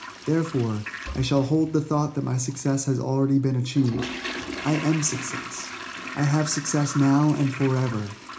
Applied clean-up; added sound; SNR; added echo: none; Toilet flush; 12 dB; reverberation time 0.4 s.